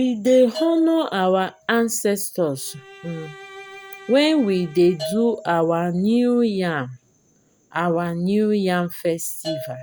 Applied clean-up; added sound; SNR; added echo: none; Bowed string instrument + Bell / Percussion; 17 dB; none.